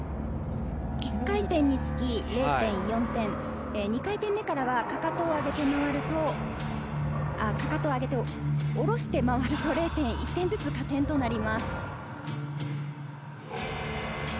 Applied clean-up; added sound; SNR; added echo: none; none; none; none.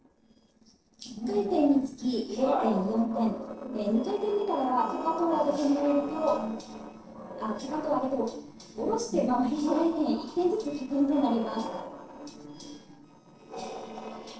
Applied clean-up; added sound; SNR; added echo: neural separator model SepFormer DNS4.